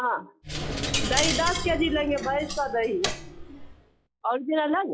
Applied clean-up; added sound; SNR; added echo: classical method log-MMSE.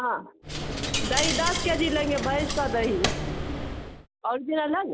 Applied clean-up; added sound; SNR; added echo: none; Coin (dropping); 1 dB; none.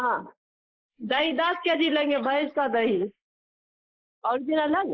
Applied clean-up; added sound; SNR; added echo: neural mask model Resemble Enhance denoiser.